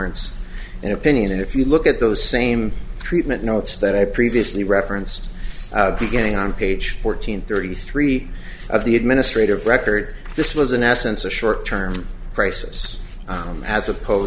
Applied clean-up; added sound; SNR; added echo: none; none; none; none.